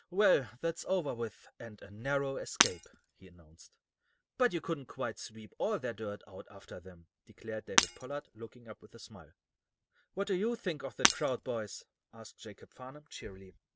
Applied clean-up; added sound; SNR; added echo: none; Shatter; -1 dB; none.